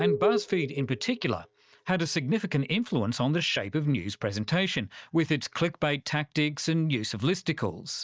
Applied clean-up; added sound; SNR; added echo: neural mask model DeepFilterNet 3.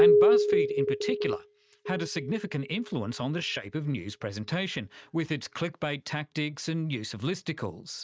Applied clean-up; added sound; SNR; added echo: neural mask model RNNoise.